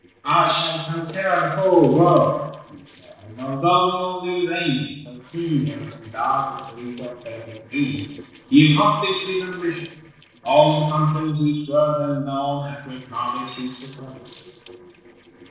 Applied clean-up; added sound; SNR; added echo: neural separator model SepFormer DNS4.